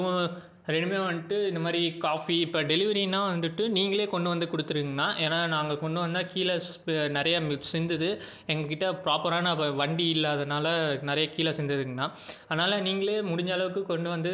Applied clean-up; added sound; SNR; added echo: none; none; none; none.